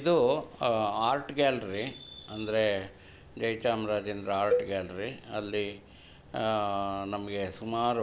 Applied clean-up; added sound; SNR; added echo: none; Cowbell; 5 dB; none.